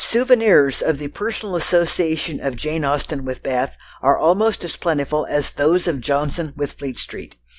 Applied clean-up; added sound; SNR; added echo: none; none; none; none.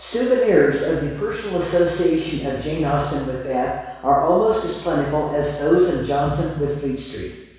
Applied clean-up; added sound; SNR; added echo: none; none; none; reverberation time 1.1 s.